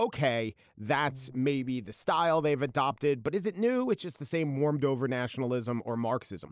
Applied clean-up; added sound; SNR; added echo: neural separator model SepFormer DNS4.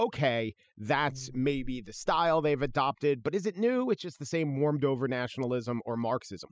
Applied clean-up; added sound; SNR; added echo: classical method spectral subtraction.